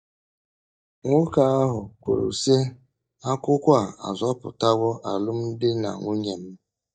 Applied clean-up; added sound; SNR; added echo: neural mask model DeepFilterNet 3.